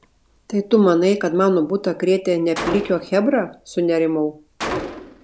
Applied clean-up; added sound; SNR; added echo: none; Gunshot, gunfire; 14 dB; none.